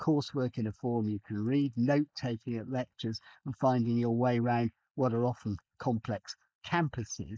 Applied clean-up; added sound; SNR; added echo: neural mask model Resemble Enhance denoiser.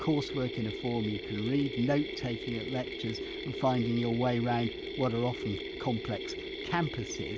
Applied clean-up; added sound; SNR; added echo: none; Mechanisms; 6 dB; none.